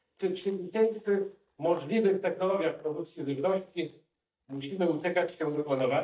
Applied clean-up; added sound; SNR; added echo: neural mask model DeepFilterNet 3.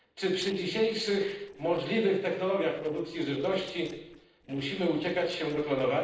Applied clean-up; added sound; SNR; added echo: neural separator model SepFormer DNS4.